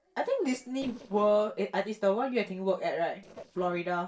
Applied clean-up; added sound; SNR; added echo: neural separator model SepFormer DNS4.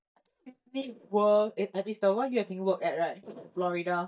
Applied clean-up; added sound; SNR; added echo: neural mask model DeepFilterNet 3.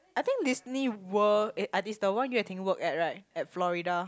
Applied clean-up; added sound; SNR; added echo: none; none; none; none.